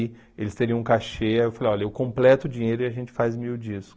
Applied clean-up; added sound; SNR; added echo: none; none; none; none.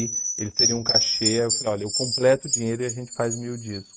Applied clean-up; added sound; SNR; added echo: neural mask model RNNoise.